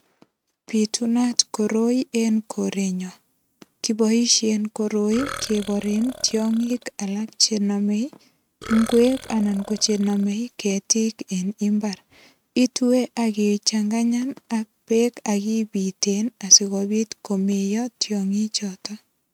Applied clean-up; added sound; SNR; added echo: neural mask model RNNoise.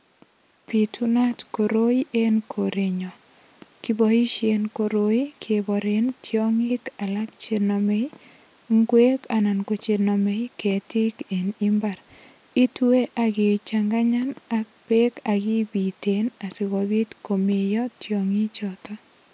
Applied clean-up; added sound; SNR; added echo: none; none; none; none.